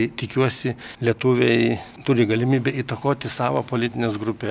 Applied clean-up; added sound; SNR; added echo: none; none; none; none.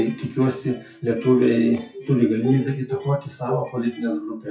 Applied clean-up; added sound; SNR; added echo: classical method WPE with log-MMSE.